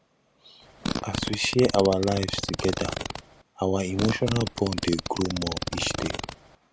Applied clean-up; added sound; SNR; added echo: none; Fart; 5 dB; none.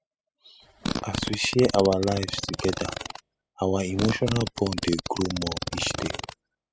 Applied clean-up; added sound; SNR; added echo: classical method spectral subtraction.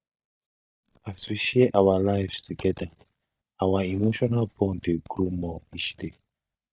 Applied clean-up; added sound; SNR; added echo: neural mask model DeepFilterNet 3.